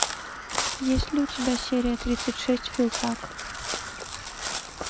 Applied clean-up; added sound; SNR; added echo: none; Crow; 5 dB; none.